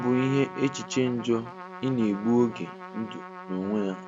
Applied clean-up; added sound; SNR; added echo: none; Trumpet; 13 dB; none.